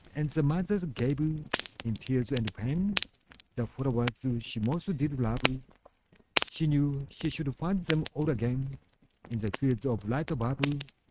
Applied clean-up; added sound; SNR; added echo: neural mask model RNNoise.